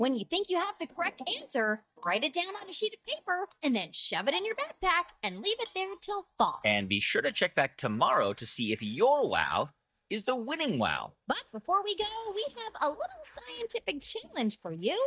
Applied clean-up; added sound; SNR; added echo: neural mask model DeepFilterNet 3.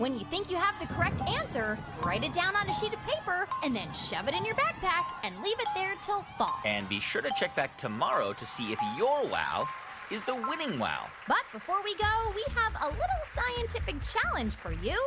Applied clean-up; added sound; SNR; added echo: none; Thunder / Rain; 14 dB; none.